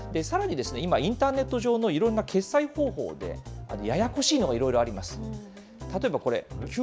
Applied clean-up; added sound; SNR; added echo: none; none; none; none.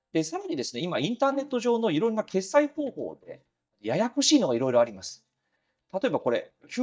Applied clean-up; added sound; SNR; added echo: neural mask model DeepFilterNet 3.